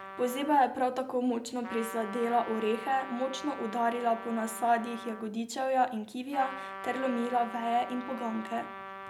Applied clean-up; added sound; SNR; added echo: none; Trumpet; 12 dB; none.